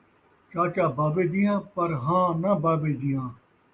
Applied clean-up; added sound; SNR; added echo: none; none; none; none.